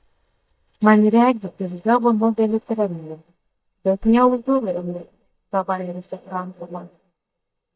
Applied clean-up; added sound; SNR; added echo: neural mask model DeepFilterNet 3.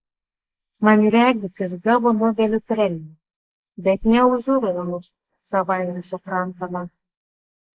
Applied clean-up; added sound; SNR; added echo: neural mask model Resemble Enhance denoiser.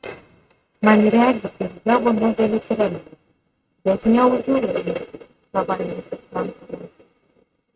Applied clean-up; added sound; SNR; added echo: neural mask model RNNoise.